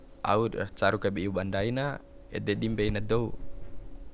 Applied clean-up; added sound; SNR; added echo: none; Cricket; 7 dB; none.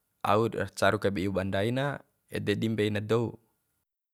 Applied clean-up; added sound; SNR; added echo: none; none; none; none.